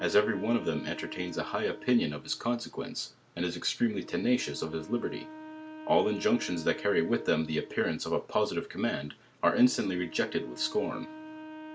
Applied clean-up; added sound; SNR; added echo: none; Wind instrument, woodwind instrument; 16 dB; none.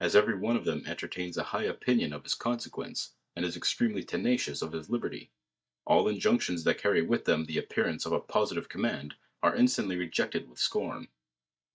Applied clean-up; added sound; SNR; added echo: neural mask model DeepFilterNet 3.